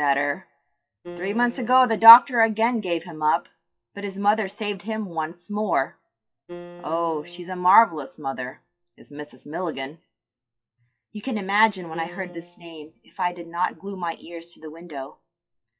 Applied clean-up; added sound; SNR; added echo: classical method WPE with log-MMSE.